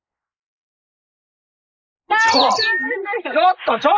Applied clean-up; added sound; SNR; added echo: neural mask model Resemble Enhance denoiser.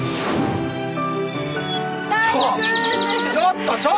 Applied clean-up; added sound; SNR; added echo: none; Bird vocalization, bird call, bird song; 5 dB; none.